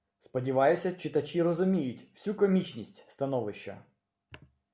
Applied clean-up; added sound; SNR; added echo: none; none; none; none.